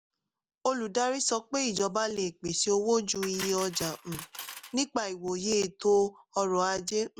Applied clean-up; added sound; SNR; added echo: none; Cutlery, silverware; 16 dB; none.